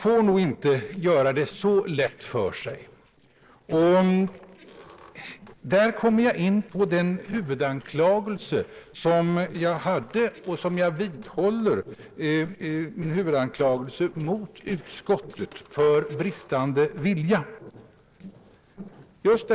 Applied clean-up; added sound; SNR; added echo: neural separator model SepFormer DNS4.